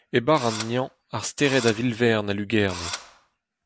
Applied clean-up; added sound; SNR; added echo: none; Engine / Drill; 12 dB; none.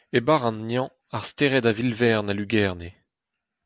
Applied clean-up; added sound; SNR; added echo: none; none; none; none.